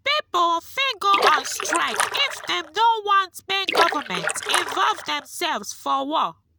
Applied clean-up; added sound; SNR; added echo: none; Splash, splatter; 3 dB; none.